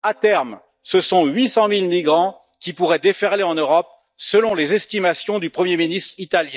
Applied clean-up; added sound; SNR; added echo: neural mask model DeepFilterNet 3.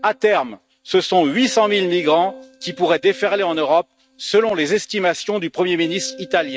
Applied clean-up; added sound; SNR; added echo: neural mask model RNNoise.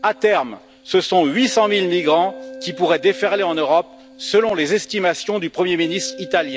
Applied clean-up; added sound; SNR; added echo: none; Keyboard (musical); 18 dB; none.